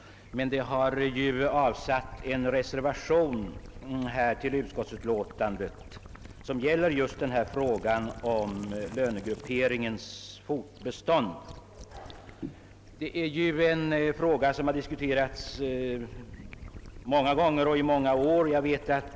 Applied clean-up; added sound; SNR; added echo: none; Gurgling / Liquid; 17 dB; none.